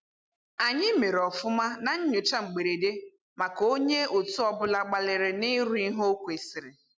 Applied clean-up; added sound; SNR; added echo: none; none; none; none.